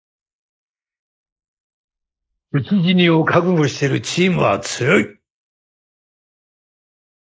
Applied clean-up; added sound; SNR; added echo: neural mask model Resemble Enhance denoiser.